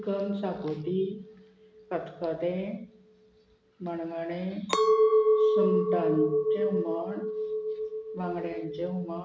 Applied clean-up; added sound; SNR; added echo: none; Chink, clink; -4 dB; none.